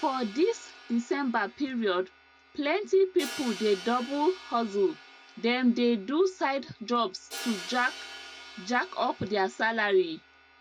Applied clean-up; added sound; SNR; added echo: none; Crash cymbal; 17 dB; none.